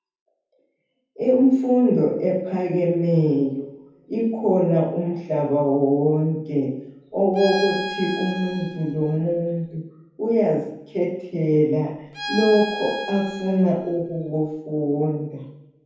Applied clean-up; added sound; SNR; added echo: none; Bowed string instrument; 11 dB; reverberation time 0.9 s.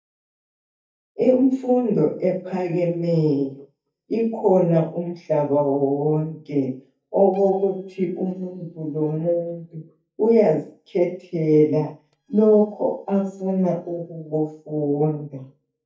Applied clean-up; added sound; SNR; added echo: neural mask model DeepFilterNet 3.